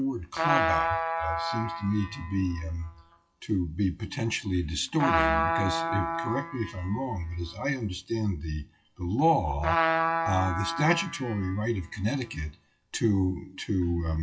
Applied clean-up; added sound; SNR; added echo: classical method WPE with log-MMSE.